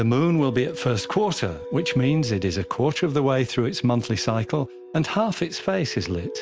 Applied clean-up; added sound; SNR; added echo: none; none; none; none.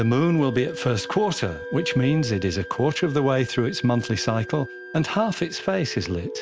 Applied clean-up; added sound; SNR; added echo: none; Wind instrument, woodwind instrument; 19 dB; none.